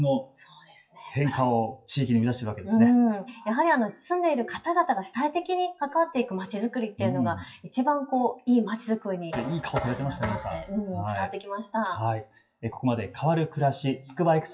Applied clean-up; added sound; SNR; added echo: classical method WPE with log-MMSE.